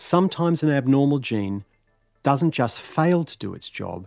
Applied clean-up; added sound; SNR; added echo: none; none; none; none.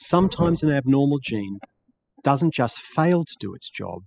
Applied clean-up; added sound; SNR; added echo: classical method spectral subtraction.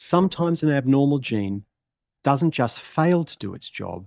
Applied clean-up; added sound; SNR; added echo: neural mask model DeepFilterNet 3.